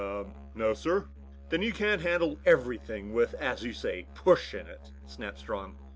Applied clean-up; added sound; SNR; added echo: none; Musical instrument; 17 dB; none.